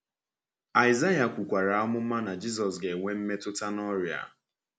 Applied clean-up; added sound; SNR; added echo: none; none; none; none.